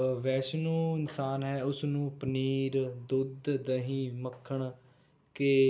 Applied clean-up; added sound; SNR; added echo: none; none; none; none.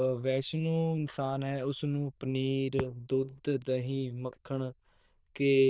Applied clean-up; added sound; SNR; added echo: neural diffusion model UNIVERSE++.